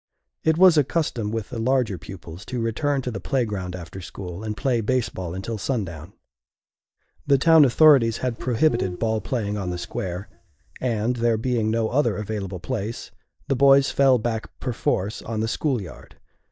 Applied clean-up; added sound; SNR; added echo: neural mask model DeepFilterNet 3.